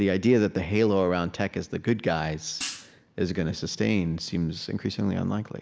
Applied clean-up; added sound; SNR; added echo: none; Hi-hat; 12 dB; none.